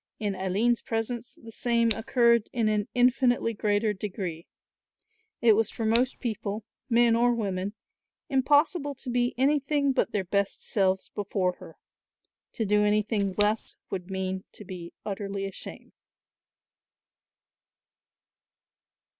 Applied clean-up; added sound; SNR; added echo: none; Scissors; 9 dB; none.